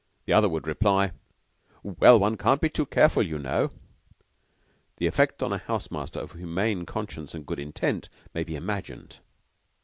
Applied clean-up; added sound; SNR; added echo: none; none; none; none.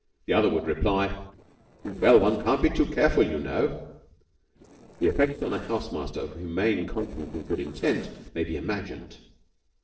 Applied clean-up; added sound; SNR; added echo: neural separator model SepFormer DNS4.